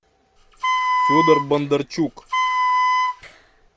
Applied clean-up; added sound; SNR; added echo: none; Wind instrument, woodwind instrument; -3 dB; none.